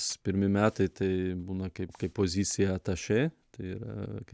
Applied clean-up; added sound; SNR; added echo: none; none; none; none.